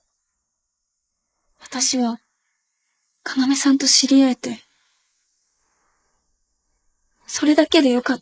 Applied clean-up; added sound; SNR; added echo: neural mask model Resemble Enhance denoiser.